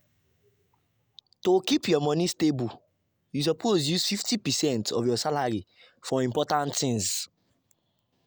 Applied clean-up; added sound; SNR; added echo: none; none; none; none.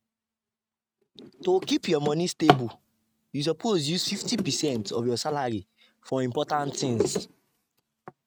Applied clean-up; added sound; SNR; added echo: neural mask model RNNoise.